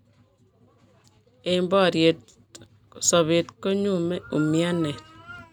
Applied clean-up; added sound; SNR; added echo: none; none; none; none.